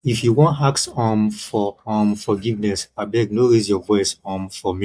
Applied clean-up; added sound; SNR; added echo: neural mask model DeepFilterNet 3.